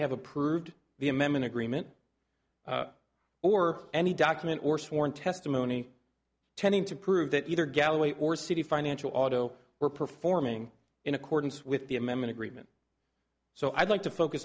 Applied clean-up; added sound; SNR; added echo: none; none; none; none.